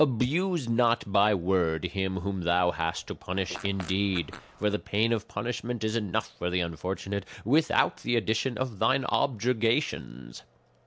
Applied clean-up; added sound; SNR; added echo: none; Fart; 16 dB; none.